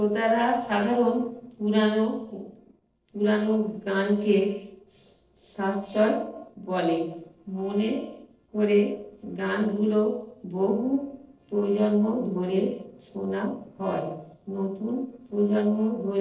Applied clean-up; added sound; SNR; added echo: neural separator model SepFormer DNS4.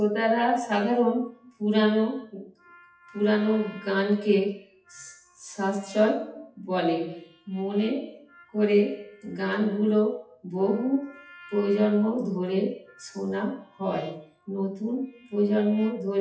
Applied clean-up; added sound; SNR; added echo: classical method WPE with log-MMSE.